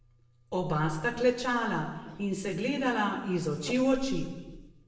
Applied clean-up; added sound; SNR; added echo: none; Cough; 20 dB; reverberation time 1.0 s.